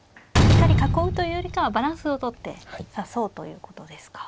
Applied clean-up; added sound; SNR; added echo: none; Slam; -5 dB; none.